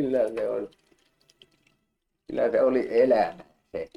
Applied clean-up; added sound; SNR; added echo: neural mask model RNNoise.